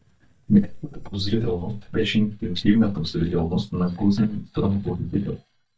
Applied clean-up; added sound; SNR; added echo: neural mask model DeepFilterNet 3.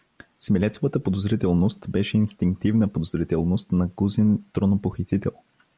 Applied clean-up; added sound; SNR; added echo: none; none; none; none.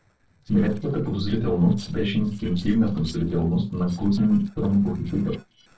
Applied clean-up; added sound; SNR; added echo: neural separator model SepFormer DNS4.